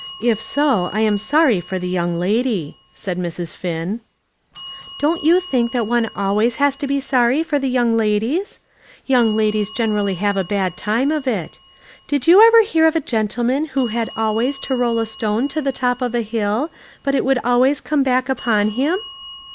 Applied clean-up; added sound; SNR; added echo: none; Bell; 10 dB; none.